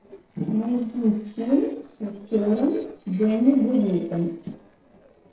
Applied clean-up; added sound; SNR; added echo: neural separator model SepFormer DNS4.